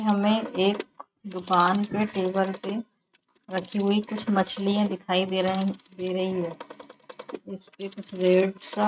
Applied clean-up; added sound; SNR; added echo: neural mask model RNNoise.